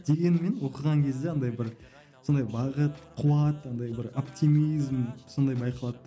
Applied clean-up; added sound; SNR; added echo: none; none; none; none.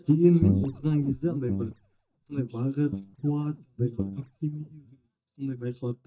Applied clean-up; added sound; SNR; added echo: neural mask model DeepFilterNet 3.